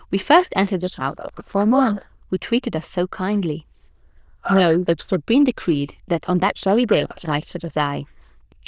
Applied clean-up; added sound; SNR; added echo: neural diffusion model UNIVERSE++.